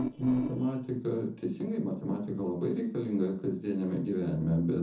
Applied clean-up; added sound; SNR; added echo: neural separator model SepFormer DNS4.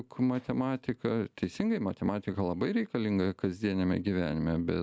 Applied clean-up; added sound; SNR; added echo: none; none; none; none.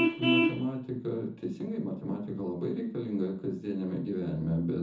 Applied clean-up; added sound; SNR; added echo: none; Vehicle horn, car horn, honking; 3 dB; reverberation time 0.5 s.